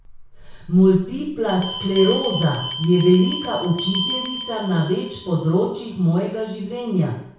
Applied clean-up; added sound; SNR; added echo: none; Bell; 5 dB; reverberation time 0.6 s.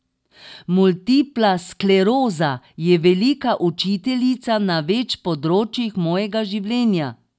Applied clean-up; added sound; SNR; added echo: none; none; none; none.